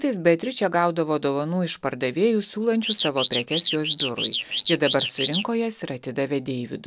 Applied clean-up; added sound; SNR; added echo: none; Alarm / Car; -4 dB; none.